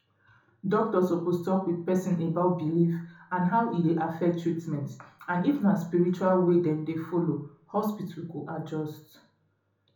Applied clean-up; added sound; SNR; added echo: none; none; none; reverberation time 1.0 s.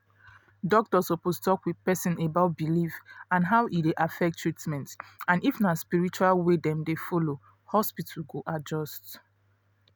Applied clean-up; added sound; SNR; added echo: none; none; none; none.